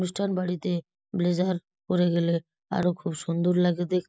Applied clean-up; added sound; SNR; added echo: none; none; none; none.